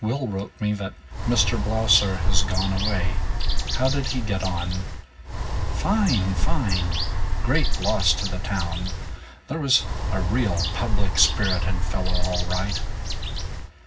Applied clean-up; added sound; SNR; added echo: none; Bird; -4 dB; reverberation time 0.4 s.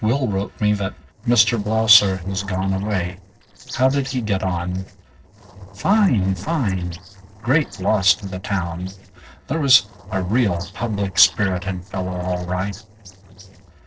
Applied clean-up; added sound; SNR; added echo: neural separator model SepFormer DNS4.